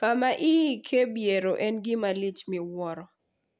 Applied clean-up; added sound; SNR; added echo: none; none; none; none.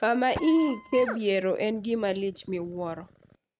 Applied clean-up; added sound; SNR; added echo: neural mask model RNNoise.